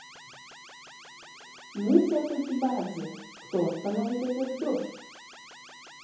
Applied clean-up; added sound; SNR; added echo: none; Alarm; 18 dB; reverberation time 0.7 s.